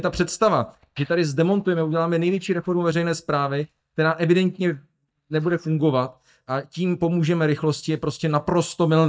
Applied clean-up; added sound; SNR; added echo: neural mask model DeepFilterNet 3.